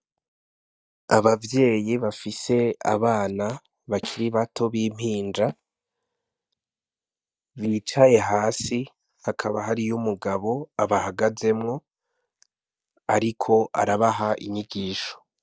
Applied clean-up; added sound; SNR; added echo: neural mask model DeepFilterNet 3.